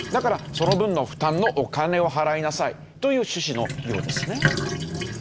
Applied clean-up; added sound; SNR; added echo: none; Sink (filling or washing); 6 dB; none.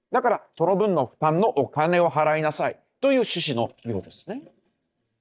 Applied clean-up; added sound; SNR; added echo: neural mask model DeepFilterNet 3.